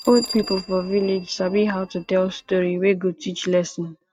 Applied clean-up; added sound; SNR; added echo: neural mask model RNNoise.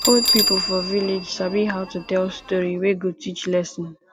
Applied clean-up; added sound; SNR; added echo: none; Bell; 4 dB; none.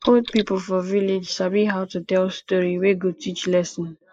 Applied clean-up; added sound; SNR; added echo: neural mask model Resemble Enhance denoiser.